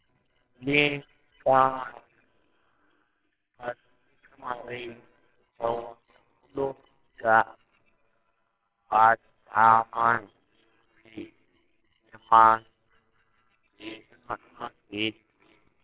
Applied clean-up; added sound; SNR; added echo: neural separator model SepFormer WHAMR!.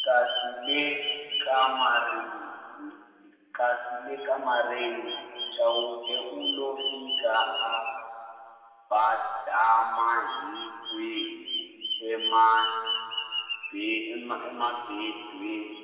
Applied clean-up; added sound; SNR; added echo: none; Bird vocalization, bird call, bird song; 8 dB; reverberation time 2.7 s.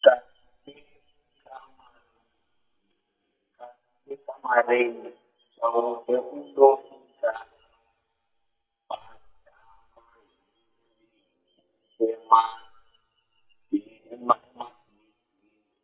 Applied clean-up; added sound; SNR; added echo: neural mask model DeepFilterNet 3.